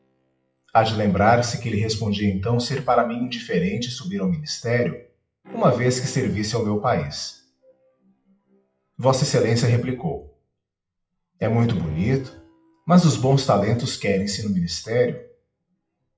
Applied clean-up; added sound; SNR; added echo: classical method WPE with log-MMSE.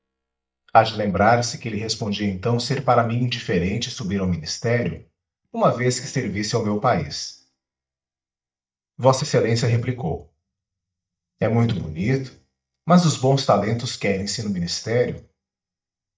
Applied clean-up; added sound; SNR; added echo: neural mask model DeepFilterNet 3.